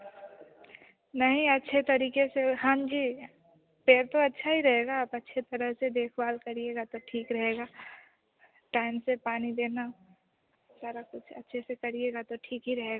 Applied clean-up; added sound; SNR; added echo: none; none; none; none.